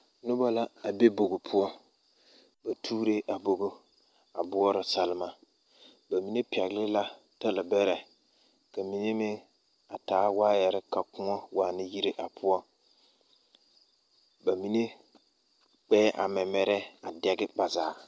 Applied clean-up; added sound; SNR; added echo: none; none; none; none.